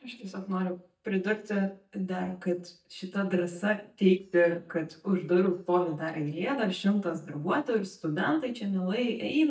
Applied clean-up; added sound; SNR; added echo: neural mask model DeepFilterNet 3.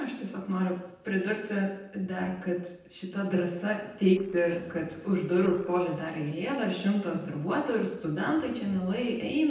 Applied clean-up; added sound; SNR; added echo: neural separator model SepFormer DNS4.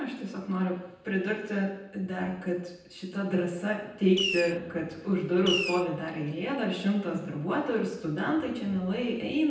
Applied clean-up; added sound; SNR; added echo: none; Fireworks; 1 dB; reverberation time 0.9 s.